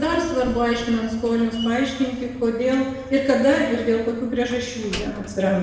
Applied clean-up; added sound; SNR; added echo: none; Slam; 16 dB; reverberation time 1.1 s.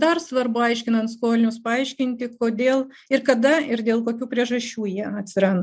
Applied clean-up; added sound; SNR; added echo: none; none; none; none.